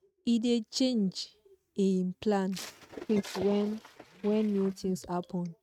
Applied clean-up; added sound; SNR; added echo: neural mask model RNNoise.